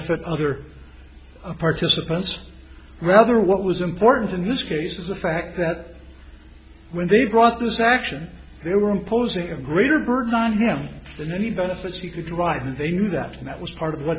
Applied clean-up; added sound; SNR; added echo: none; Tambourine; 15 dB; none.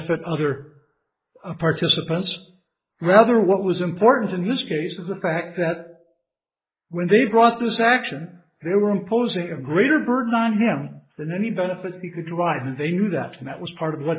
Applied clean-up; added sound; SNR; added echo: neural mask model Resemble Enhance denoiser.